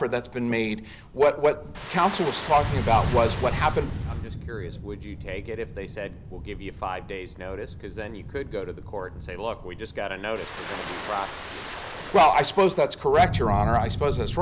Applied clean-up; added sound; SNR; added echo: none; Ocean + Thunder; 7 dB; none.